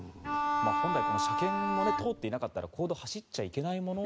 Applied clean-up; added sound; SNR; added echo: none; Bowed string instrument; -4 dB; none.